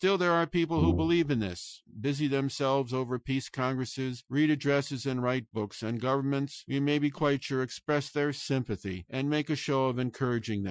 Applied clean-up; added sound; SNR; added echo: classical method Wiener filter.